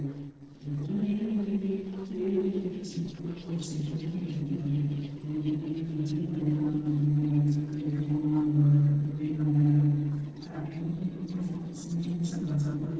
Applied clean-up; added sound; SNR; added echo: neural separator model SepFormer DNS4.